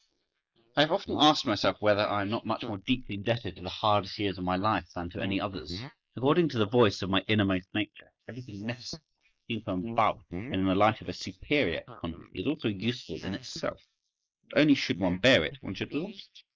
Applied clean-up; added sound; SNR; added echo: neural mask model Resemble Enhance denoiser.